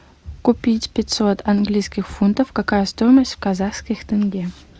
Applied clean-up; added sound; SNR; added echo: none; none; none; none.